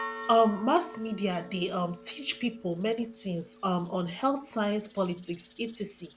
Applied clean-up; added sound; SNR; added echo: none; Church bell; 16 dB; none.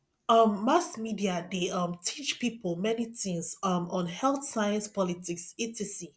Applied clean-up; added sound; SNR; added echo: none; none; none; none.